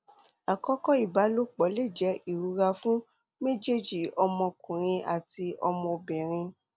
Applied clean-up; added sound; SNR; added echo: none; none; none; none.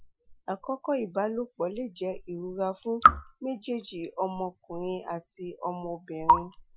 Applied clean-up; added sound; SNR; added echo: classical method Wiener filter.